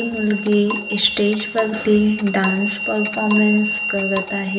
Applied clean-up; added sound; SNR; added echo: none; Clock; 8 dB; reverberation time 0.8 s.